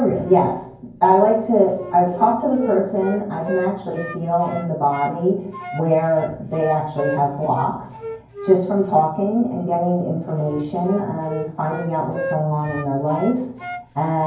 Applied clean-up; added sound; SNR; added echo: none; Wind instrument, woodwind instrument; 13 dB; reverberation time 0.9 s.